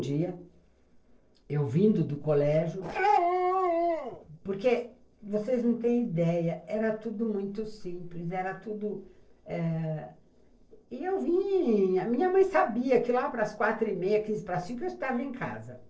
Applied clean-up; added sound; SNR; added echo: neural separator model SepFormer DNS4.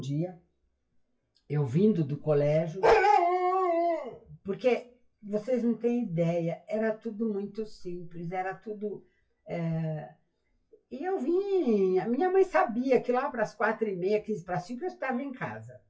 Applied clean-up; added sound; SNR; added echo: classical method WPE with log-MMSE.